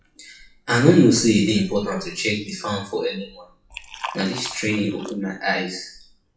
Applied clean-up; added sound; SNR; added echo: classical method WPE with log-MMSE.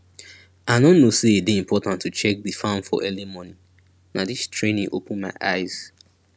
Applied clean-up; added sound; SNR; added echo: none; none; none; none.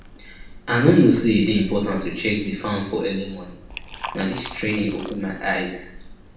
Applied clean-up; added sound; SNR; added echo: none; Liquid; 15 dB; reverberation time 0.7 s.